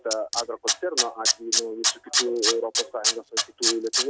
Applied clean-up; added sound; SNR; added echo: none; Tools; -4 dB; none.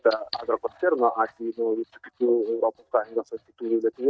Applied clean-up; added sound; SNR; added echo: neural mask model DeepFilterNet 3.